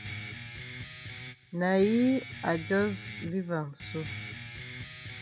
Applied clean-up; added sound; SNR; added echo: none; Guitar; 10 dB; none.